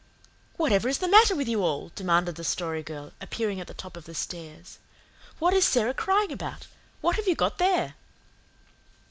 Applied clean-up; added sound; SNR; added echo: none; none; none; none.